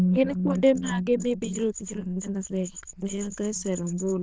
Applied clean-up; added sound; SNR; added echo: neural diffusion model UNIVERSE++.